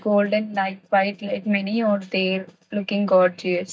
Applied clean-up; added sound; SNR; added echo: neural mask model DeepFilterNet 3.